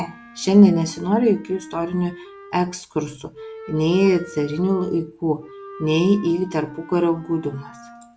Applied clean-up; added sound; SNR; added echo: none; Wind instrument, woodwind instrument; 19 dB; none.